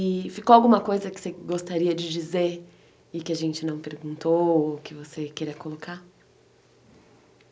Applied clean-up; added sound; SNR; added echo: none; none; none; none.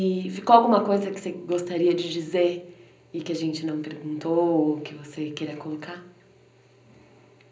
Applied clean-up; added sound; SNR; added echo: none; none; none; reverberation time 0.5 s.